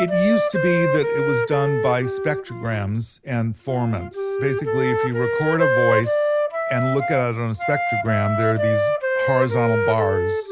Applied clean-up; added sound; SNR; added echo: none; Wind instrument, woodwind instrument; -1 dB; none.